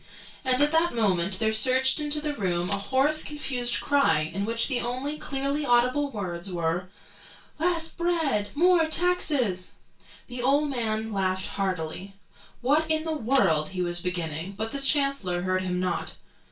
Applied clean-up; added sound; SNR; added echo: none; Tambourine; 15 dB; reverberation time 0.2 s.